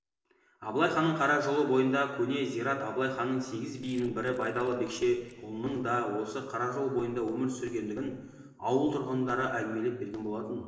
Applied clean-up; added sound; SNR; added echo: neural separator model SepFormer DNS4.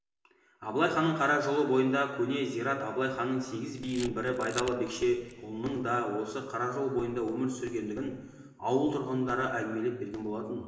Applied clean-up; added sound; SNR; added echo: none; Camera; 15 dB; reverberation time 1.3 s.